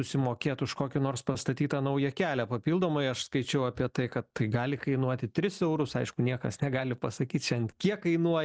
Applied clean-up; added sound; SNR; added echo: none; none; none; none.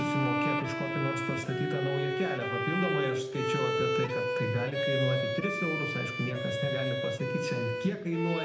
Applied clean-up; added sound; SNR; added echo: none; Bowed string instrument; -1 dB; reverberation time 0.7 s.